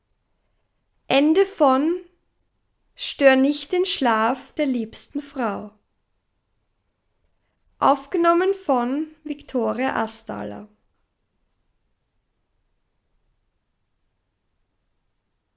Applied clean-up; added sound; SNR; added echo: none; none; none; none.